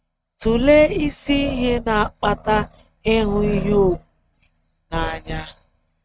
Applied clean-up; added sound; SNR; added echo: neural mask model RNNoise.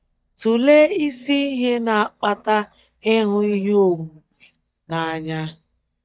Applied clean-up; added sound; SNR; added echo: neural mask model DeepFilterNet 3.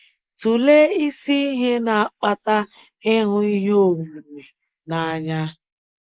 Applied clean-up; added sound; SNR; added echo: neural mask model Resemble Enhance denoiser.